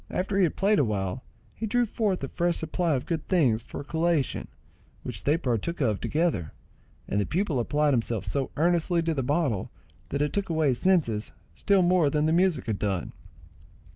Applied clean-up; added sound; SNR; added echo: none; none; none; none.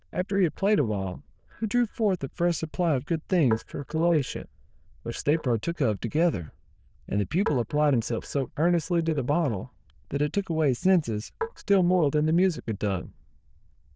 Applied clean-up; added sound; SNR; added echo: neural diffusion model UNIVERSE++.